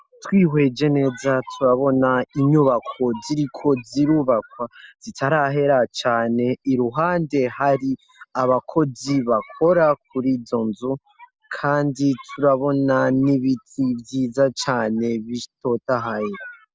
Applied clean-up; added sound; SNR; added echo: none; none; none; none.